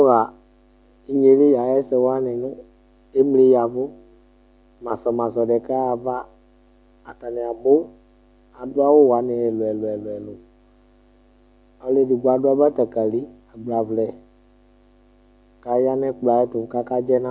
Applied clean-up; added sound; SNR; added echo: none; none; none; none.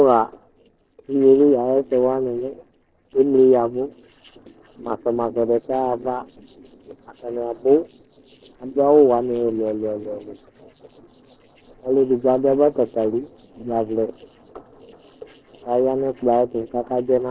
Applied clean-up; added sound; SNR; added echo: neural separator model SepFormer DNS4.